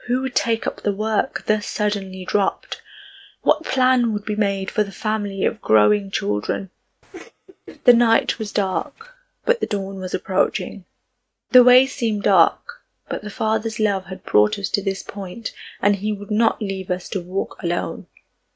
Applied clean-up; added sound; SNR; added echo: neural mask model RNNoise.